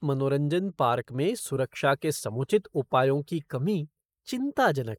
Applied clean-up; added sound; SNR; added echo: neural mask model Resemble Enhance denoiser.